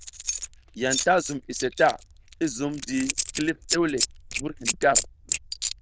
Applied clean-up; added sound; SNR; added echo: neural diffusion model UNIVERSE++.